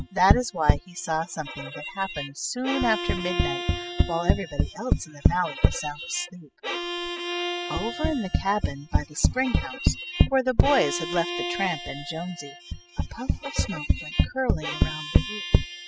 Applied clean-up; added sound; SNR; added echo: classical method spectral subtraction.